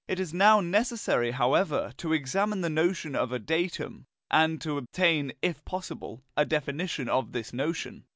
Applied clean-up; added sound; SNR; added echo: none; none; none; none.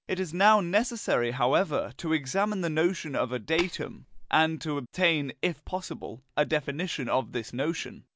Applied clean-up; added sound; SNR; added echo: none; Tap; 11 dB; none.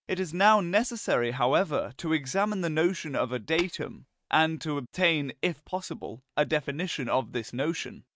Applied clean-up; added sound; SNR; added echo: neural mask model RNNoise.